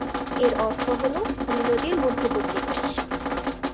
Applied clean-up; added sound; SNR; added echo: none; Drip; -1 dB; none.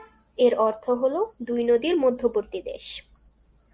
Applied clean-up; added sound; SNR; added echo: none; none; none; none.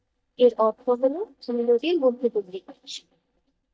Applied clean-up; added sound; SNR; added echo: neural mask model DeepFilterNet 3.